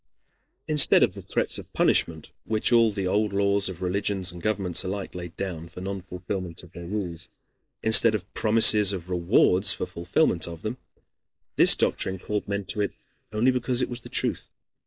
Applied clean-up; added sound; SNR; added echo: neural mask model Resemble Enhance denoiser.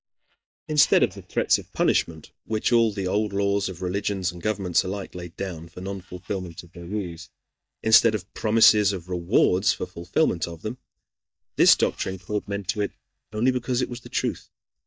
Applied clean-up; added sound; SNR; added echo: neural mask model DeepFilterNet 3.